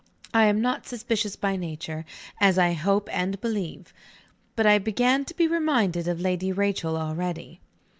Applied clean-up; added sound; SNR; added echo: none; none; none; none.